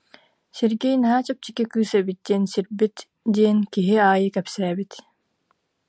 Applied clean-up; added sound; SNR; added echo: none; none; none; none.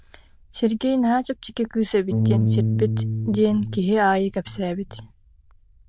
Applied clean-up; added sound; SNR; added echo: neural diffusion model UNIVERSE++.